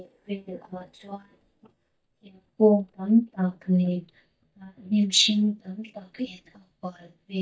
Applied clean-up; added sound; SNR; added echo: neural mask model DeepFilterNet 3.